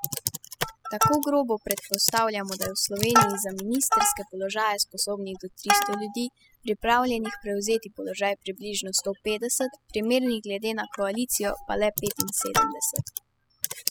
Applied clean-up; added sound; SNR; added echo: classical method spectral subtraction.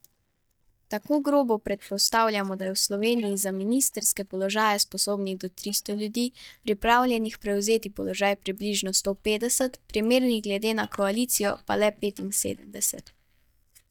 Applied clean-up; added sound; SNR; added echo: neural mask model DeepFilterNet 3.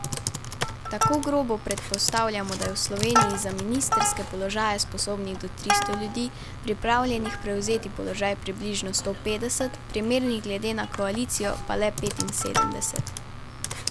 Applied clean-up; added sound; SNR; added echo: none; Computer keyboard + Plucked string instrument; 2 dB; none.